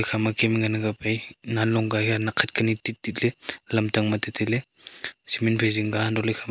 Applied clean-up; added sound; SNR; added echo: none; none; none; none.